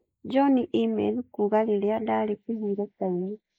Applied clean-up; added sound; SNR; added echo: neural mask model Resemble Enhance denoiser.